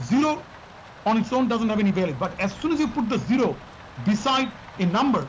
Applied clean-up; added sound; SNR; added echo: none; Rain; 18 dB; none.